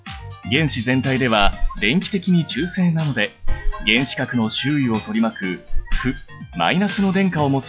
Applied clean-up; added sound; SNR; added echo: classical method log-MMSE.